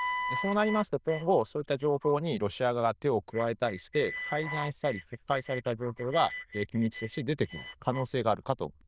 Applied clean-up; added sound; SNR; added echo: neural diffusion model UNIVERSE++.